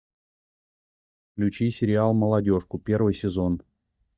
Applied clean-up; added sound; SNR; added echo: neural mask model DeepFilterNet 3.